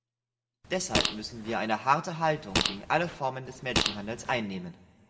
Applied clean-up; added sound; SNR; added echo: none; Fart; 1 dB; reverberation time 1.3 s.